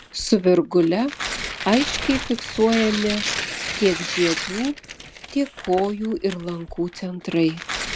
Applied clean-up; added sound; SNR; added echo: none; Tearing; 8 dB; none.